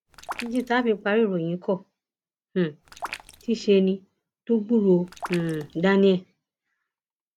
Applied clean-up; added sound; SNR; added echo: none; Raindrop; 16 dB; none.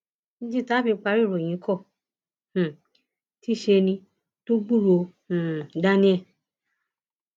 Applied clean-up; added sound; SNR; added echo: none; none; none; none.